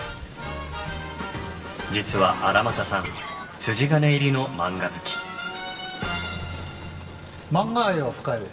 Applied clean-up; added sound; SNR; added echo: none; Crowd; 17 dB; reverberation time 1.0 s.